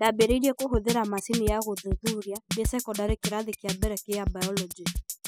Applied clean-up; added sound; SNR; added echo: classical method spectral subtraction.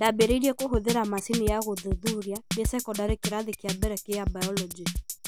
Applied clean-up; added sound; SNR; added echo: none; Drum kit; 4 dB; none.